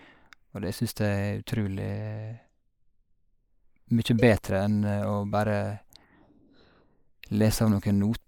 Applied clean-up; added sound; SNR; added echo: neural mask model Resemble Enhance denoiser.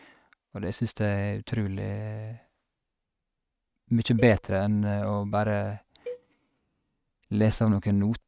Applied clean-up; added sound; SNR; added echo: neural mask model RNNoise.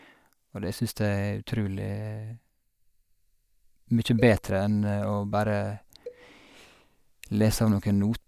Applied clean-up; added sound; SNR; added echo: neural mask model DeepFilterNet 3.